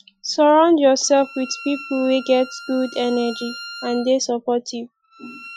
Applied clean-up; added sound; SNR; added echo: classical method Wiener filter.